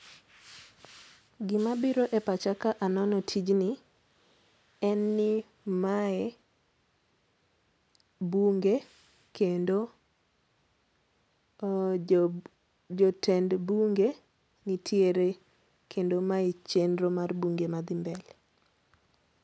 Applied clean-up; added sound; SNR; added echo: none; none; none; none.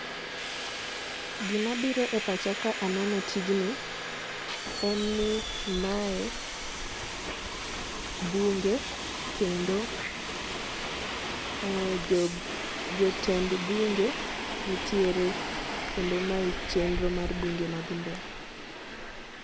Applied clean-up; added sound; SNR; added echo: none; Subway, metro, underground; 3 dB; none.